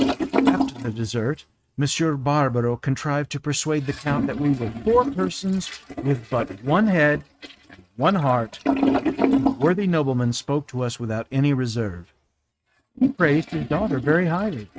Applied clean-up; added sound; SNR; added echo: neural mask model RNNoise.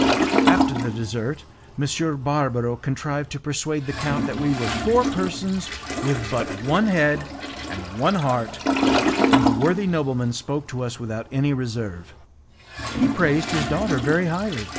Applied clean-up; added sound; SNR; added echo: none; Toilet flush; 2 dB; none.